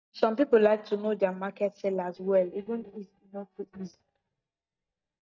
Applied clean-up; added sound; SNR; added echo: neural mask model DeepFilterNet 3.